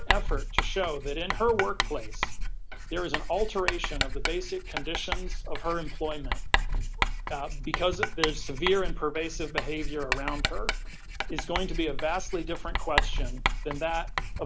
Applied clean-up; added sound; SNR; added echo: none; Writing; -3 dB; none.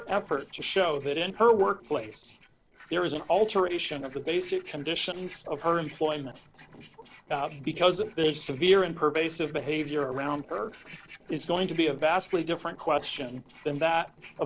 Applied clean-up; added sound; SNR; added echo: neural separator model SepFormer DNS4.